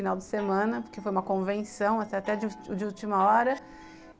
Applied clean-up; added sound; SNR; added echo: none; Chime; 18 dB; none.